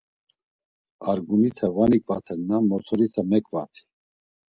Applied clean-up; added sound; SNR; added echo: none; none; none; none.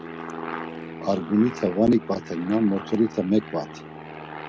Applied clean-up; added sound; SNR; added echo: none; Aircraft; 12 dB; none.